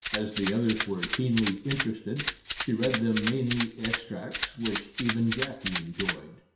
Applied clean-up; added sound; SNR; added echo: none; Rattle (instrument); 5 dB; reverberation time 0.7 s.